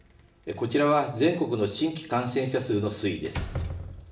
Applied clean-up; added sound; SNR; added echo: none; Slam; 13 dB; reverberation time 0.6 s.